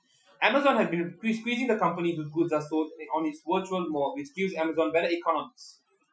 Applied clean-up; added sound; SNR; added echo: classical method Wiener filter.